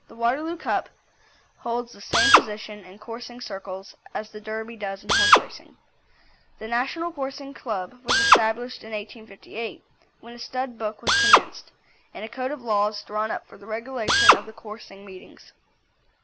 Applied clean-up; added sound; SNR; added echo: none; Drill; -4 dB; none.